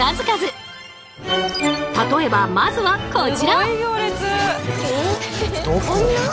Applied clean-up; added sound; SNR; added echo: none; none; none; none.